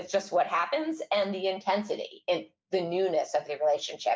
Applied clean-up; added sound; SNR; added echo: none; none; none; none.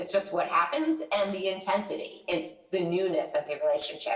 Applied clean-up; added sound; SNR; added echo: neural separator model SepFormer DNS4.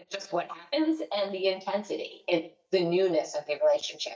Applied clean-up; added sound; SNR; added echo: neural mask model DeepFilterNet 3.